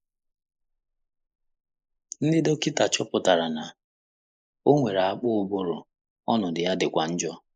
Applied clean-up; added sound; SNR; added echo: neural mask model Resemble Enhance denoiser.